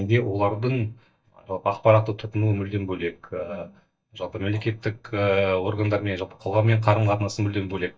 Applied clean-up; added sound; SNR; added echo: neural mask model DeepFilterNet 3.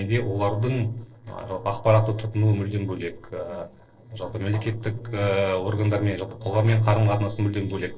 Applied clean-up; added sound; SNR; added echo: neural separator model SepFormer DNS4.